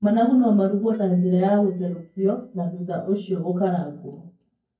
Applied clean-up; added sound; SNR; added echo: neural mask model DeepFilterNet 3.